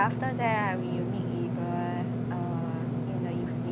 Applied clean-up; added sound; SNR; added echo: none; Engine / Mechanisms; -3 dB; none.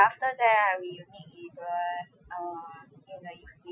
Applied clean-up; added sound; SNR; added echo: classical method Wiener filter.